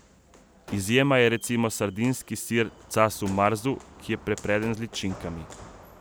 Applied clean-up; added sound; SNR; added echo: none; Walk, footsteps + Gunshot, gunfire; 20 dB; none.